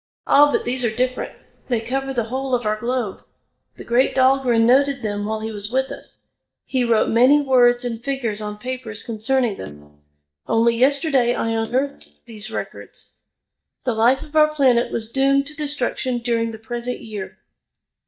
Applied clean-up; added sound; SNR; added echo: neural mask model DeepFilterNet 3.